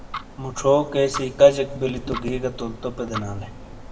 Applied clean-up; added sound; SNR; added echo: none; Tick-tock; 12 dB; reverberation time 1.1 s.